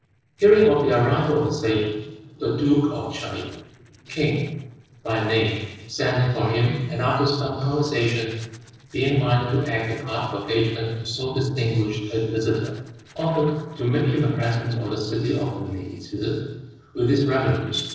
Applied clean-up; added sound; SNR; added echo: neural separator model SepFormer DNS4.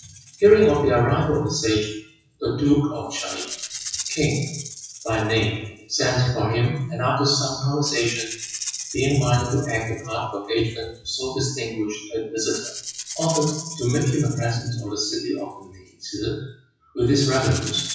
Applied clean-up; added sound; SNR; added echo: classical method WPE with log-MMSE.